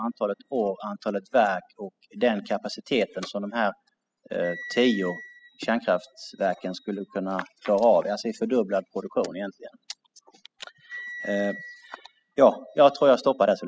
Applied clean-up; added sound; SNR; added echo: classical method spectral subtraction.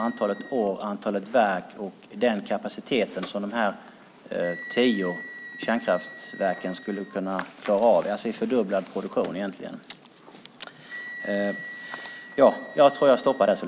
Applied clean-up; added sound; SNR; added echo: none; Wind instrument, woodwind instrument; 18 dB; none.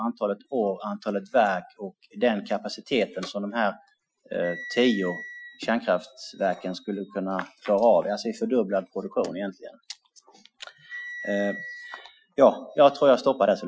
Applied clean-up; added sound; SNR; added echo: classical method Wiener filter.